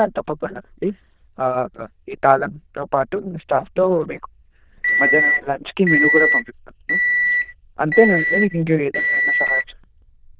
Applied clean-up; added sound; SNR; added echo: neural diffusion model UNIVERSE++.